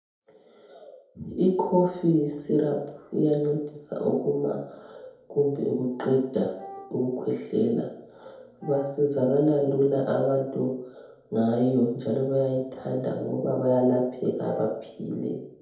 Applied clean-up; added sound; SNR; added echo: none; Wind instrument, woodwind instrument; 18 dB; reverberation time 0.8 s.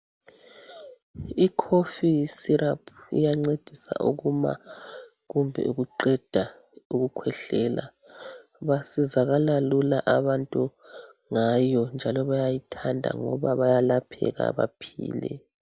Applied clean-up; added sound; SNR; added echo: none; none; none; none.